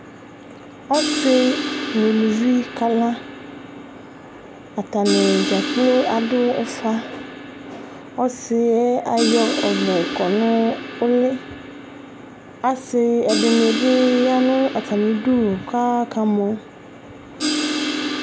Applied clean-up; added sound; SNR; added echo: none; Crash cymbal; 7 dB; none.